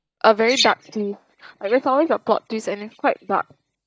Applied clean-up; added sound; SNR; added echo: neural mask model DeepFilterNet 3.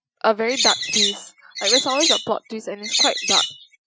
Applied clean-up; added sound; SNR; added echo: classical method Wiener filter.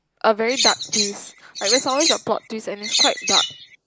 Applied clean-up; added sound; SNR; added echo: neural mask model Resemble Enhance denoiser.